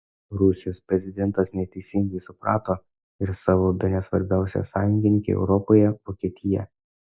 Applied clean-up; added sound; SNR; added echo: none; none; none; none.